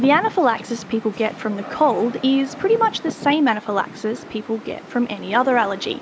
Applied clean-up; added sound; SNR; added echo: none; Rain; 15 dB; none.